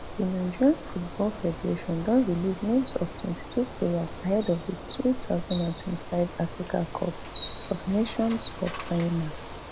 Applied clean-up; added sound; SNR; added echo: none; Bicycle; 10 dB; none.